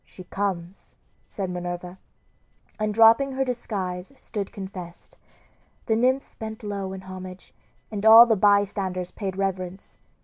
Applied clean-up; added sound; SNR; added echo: none; none; none; none.